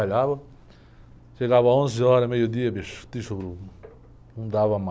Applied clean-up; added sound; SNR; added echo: none; none; none; none.